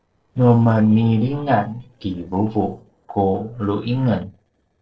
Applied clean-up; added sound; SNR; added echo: neural separator model SepFormer DNS4.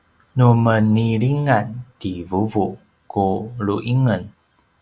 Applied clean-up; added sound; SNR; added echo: none; none; none; none.